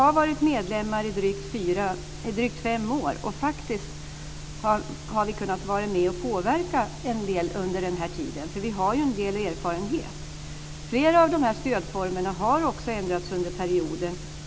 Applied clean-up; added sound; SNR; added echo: none; none; none; none.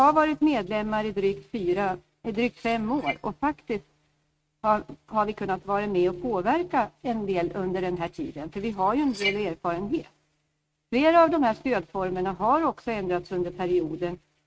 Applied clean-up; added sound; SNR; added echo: neural mask model RNNoise.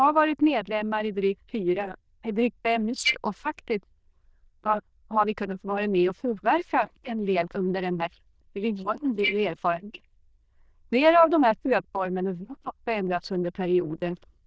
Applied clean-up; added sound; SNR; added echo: neural diffusion model UNIVERSE++.